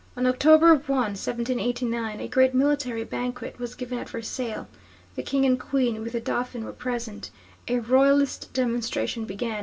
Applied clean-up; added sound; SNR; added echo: none; none; none; reverberation time 0.2 s.